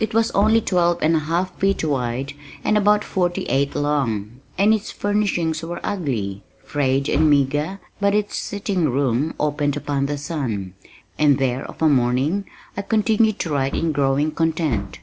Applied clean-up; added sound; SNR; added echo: none; Wood; 17 dB; none.